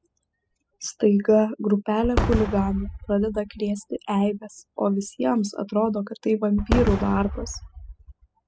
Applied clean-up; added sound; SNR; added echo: classical method spectral subtraction.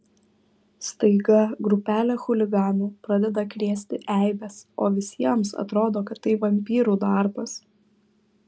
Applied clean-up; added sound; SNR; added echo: none; none; none; none.